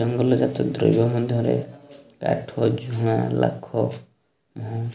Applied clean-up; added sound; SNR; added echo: none; none; none; none.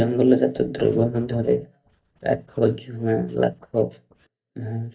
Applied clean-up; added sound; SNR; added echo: neural mask model DeepFilterNet 3.